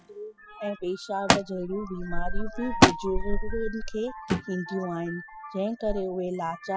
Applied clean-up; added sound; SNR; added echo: classical method spectral subtraction.